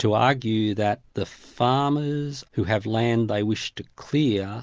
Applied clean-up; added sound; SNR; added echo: none; none; none; none.